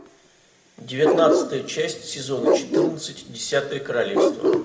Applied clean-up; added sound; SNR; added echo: none; Bark; -1 dB; reverberation time 0.7 s.